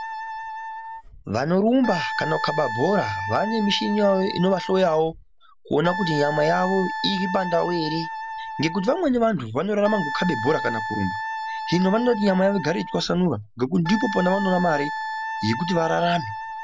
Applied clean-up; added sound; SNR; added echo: none; Wind instrument, woodwind instrument; 7 dB; none.